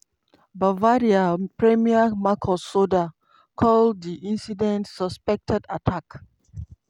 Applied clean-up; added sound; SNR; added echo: none; none; none; none.